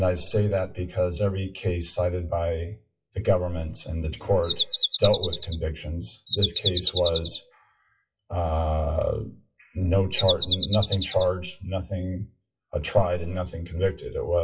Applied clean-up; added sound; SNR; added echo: classical method WPE with log-MMSE.